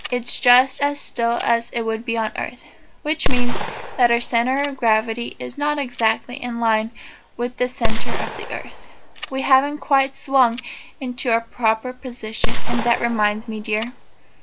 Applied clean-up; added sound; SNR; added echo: none; Gunshot, gunfire; -2 dB; none.